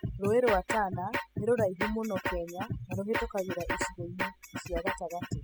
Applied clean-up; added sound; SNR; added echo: classical method spectral subtraction.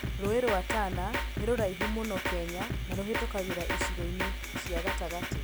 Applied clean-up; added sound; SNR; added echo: none; Drum kit; -1 dB; none.